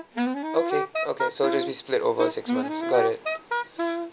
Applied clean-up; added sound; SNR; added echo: none; Wind instrument, woodwind instrument; 1 dB; none.